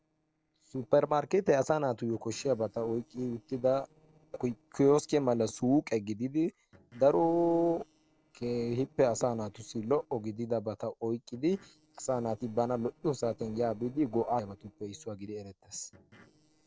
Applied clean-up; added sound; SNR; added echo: neural separator model SepFormer DNS4.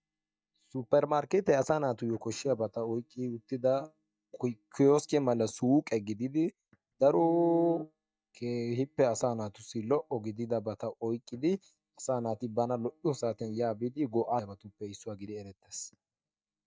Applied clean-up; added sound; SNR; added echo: neural mask model DeepFilterNet 3.